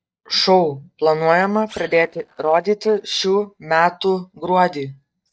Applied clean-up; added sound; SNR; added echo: neural mask model DeepFilterNet 3.